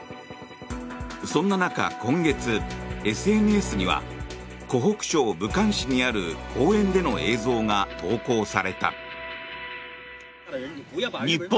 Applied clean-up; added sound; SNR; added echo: none; none; none; none.